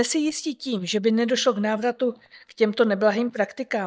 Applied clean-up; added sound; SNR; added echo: neural mask model DeepFilterNet 3.